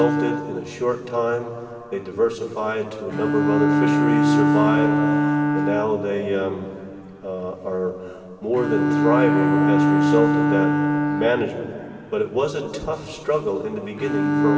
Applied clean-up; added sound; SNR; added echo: none; Bowed string instrument; -3 dB; reverberation time 2.7 s.